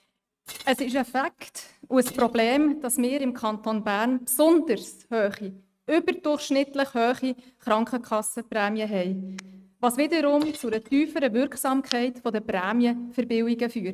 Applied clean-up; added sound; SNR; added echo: neural mask model RNNoise.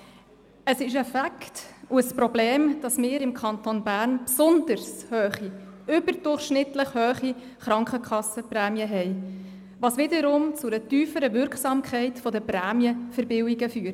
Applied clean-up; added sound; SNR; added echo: none; none; none; none.